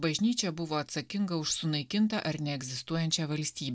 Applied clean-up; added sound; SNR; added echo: none; none; none; none.